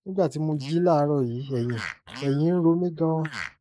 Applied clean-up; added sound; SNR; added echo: neural mask model Resemble Enhance denoiser.